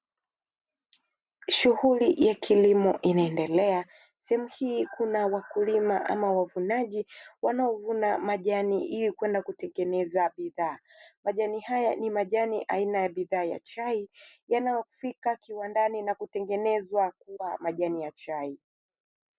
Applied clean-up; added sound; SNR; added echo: none; none; none; none.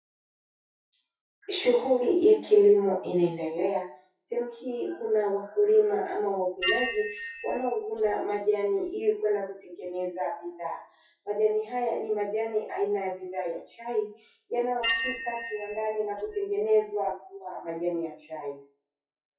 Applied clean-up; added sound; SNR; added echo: classical method WPE with log-MMSE.